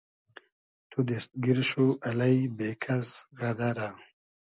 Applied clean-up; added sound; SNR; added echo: none; none; none; none.